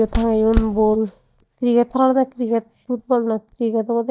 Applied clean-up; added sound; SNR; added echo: neural mask model DeepFilterNet 3.